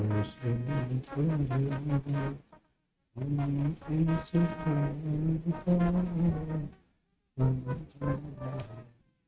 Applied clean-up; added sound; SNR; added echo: neural mask model RNNoise.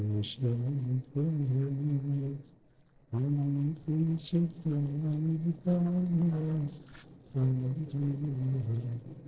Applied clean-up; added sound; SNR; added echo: neural separator model SepFormer DNS4.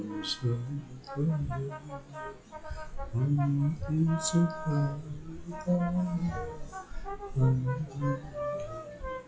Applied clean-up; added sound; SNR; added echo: classical method log-MMSE.